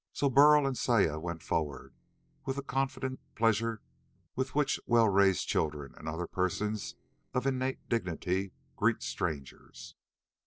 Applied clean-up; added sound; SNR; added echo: neural separator model SepFormer DNS4.